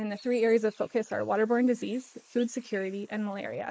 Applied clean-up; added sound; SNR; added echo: neural mask model Resemble Enhance denoiser.